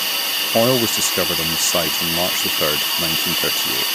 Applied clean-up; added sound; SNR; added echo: none; Hiss; -3 dB; none.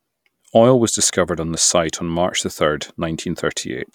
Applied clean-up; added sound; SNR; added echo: none; none; none; none.